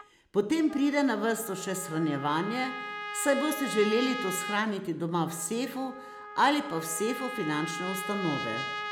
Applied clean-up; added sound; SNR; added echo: none; Trumpet; 9 dB; none.